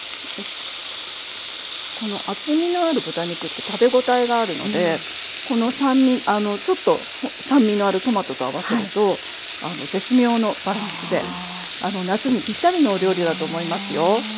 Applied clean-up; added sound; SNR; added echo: none; none; none; none.